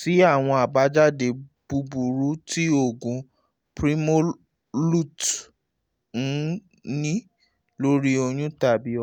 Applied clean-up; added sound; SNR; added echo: none; none; none; none.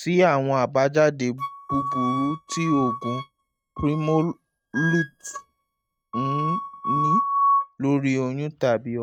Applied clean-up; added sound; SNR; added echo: neural mask model RNNoise.